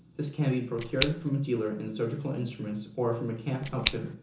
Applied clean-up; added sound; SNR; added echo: none; Scissors; 2 dB; reverberation time 0.7 s.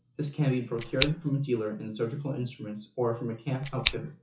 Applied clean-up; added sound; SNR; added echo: classical method WPE with log-MMSE.